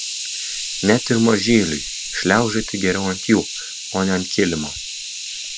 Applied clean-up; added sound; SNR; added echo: none; Hiss; 8 dB; none.